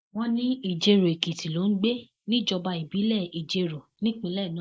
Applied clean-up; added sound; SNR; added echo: neural mask model Resemble Enhance denoiser.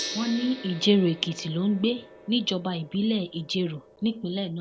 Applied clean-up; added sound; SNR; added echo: none; Gong; 15 dB; none.